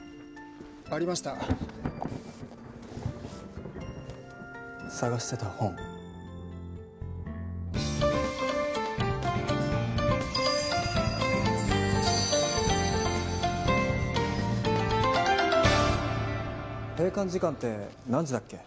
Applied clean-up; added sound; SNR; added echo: none; Thunder + Wind instrument, woodwind instrument; 14 dB; none.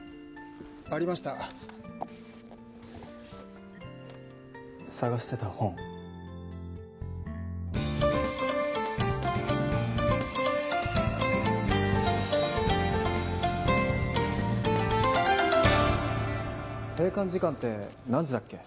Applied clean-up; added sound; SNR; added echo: none; none; none; none.